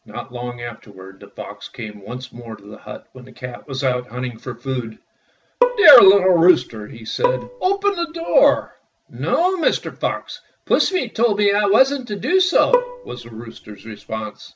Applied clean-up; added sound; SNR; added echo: none; Bowed string instrument; 5 dB; none.